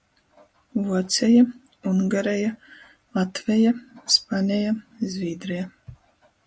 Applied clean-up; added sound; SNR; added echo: none; none; none; none.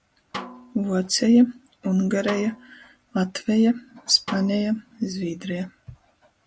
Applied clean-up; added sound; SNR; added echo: none; Snare drum; 17 dB; none.